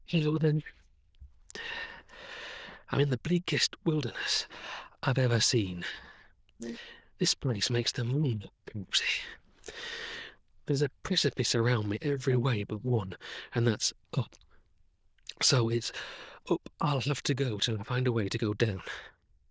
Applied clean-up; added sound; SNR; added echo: neural diffusion model UNIVERSE++.